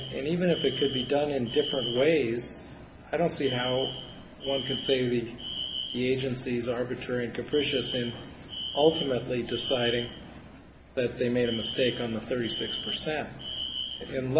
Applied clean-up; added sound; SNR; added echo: none; Alarm; 9 dB; none.